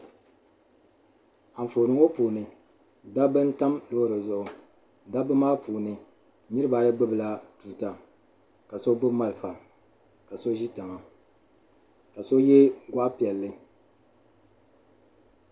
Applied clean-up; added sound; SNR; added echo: none; none; none; none.